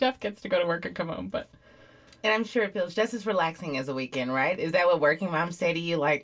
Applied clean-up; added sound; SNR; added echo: none; none; none; reverberation time 0.1 s.